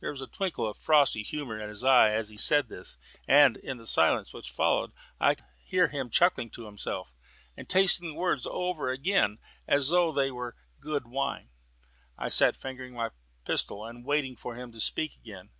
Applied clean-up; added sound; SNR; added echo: none; none; none; none.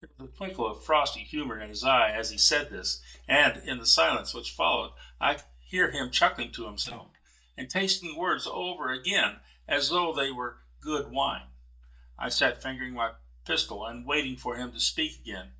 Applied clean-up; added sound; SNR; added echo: neural mask model DeepFilterNet 3.